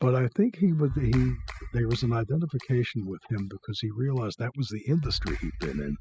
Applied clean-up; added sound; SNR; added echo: classical method spectral subtraction.